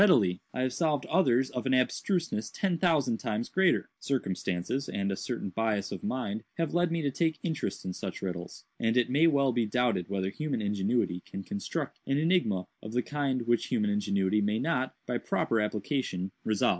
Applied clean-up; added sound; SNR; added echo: none; none; none; none.